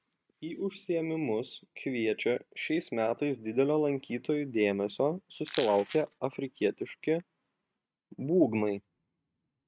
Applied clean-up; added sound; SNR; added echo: neural mask model RNNoise.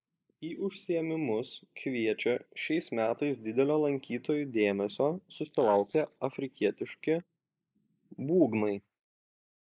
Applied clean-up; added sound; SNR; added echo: neural mask model Resemble Enhance denoiser.